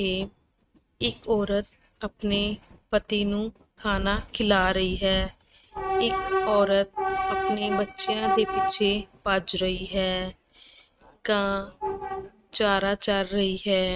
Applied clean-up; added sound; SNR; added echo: neural mask model RNNoise.